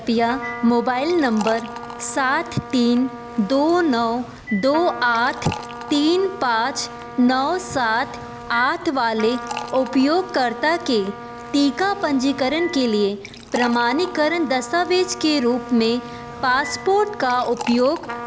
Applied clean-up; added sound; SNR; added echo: none; Liquid + Trumpet; 12 dB; none.